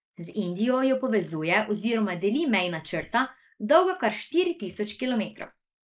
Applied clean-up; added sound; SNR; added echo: neural mask model Resemble Enhance denoiser.